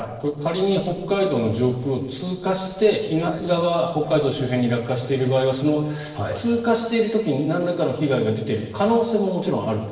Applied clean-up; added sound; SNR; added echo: neural separator model SepFormer DNS4.